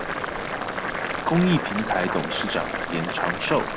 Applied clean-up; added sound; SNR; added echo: none; Boiling; 2 dB; none.